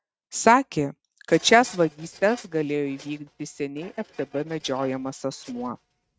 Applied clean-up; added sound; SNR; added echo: neural mask model RNNoise.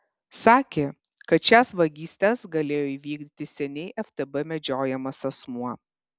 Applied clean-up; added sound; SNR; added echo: none; none; none; none.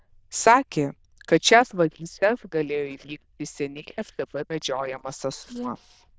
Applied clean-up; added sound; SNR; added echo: neural diffusion model UNIVERSE++.